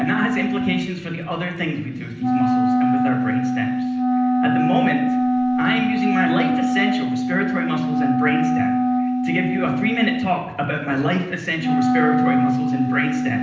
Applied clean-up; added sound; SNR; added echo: none; Wind instrument, woodwind instrument; -4 dB; reverberation time 0.8 s.